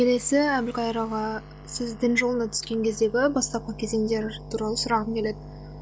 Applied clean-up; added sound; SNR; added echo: none; none; none; none.